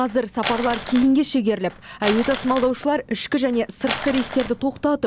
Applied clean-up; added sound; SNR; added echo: none; Crumpling, crinkling; 9 dB; none.